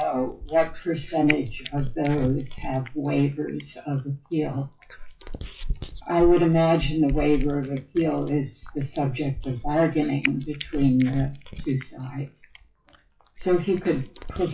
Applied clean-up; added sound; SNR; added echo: classical method WPE with log-MMSE.